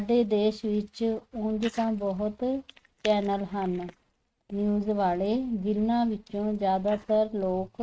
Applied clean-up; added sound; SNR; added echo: neural mask model RNNoise.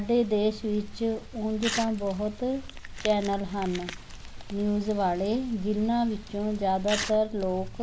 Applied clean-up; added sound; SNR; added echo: none; Crumpling, crinkling / Tearing + Rain; 10 dB; none.